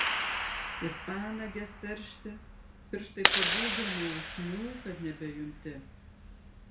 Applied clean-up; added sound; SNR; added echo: none; Clapping; -4 dB; reverberation time 0.3 s.